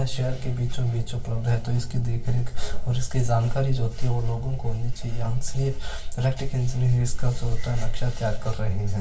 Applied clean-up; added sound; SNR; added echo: none; none; none; reverberation time 0.2 s.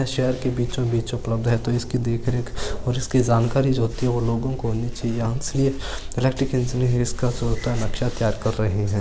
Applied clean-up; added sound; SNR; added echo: none; none; none; none.